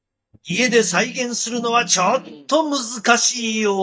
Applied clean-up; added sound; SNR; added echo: neural mask model DeepFilterNet 3.